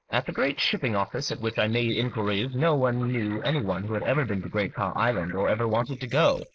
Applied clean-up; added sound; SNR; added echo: neural mask model Resemble Enhance denoiser.